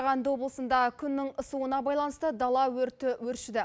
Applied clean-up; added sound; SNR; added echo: none; none; none; none.